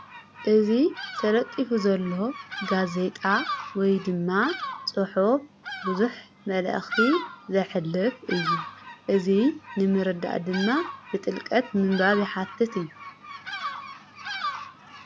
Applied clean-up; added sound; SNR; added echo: none; Bird vocalization, bird call, bird song; 10 dB; none.